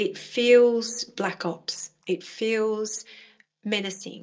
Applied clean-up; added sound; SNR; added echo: neural mask model DeepFilterNet 3.